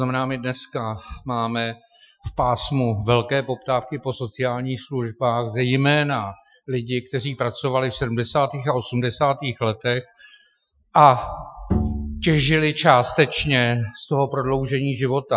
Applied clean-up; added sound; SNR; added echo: classical method Wiener filter.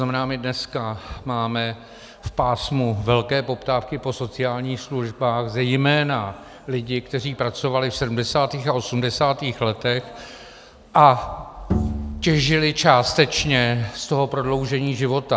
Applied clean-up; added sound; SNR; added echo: none; Bowed string instrument; 6 dB; none.